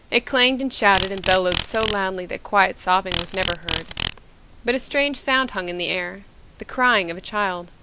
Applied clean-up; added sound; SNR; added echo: none; Insect; 5 dB; none.